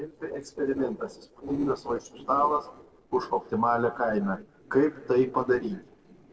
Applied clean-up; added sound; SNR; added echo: neural separator model SepFormer DNS4.